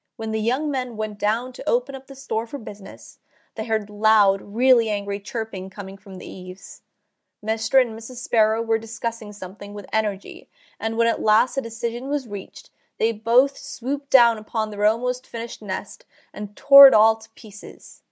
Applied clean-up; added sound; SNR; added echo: none; none; none; none.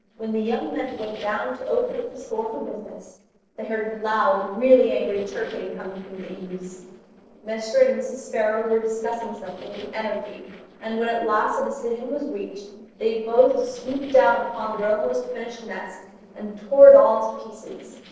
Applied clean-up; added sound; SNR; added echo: neural separator model SepFormer DNS4.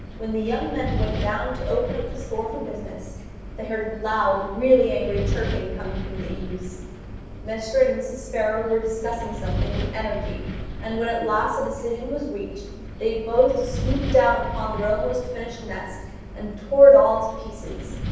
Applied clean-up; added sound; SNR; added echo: none; Wind; 7 dB; reverberation time 1.1 s.